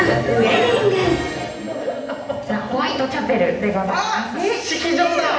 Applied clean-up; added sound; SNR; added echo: none; none; none; reverberation time 0.8 s.